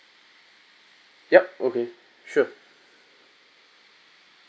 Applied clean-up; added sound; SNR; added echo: none; none; none; none.